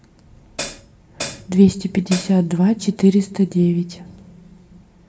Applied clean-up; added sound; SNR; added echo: none; Hi-hat; 12 dB; reverberation time 1.1 s.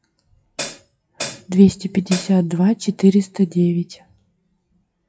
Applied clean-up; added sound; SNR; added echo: classical method WPE with log-MMSE.